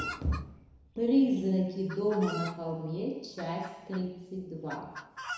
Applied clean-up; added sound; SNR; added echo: none; Chicken, rooster; 13 dB; reverberation time 1.0 s.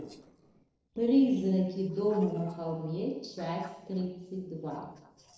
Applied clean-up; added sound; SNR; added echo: neural separator model SepFormer DNS4.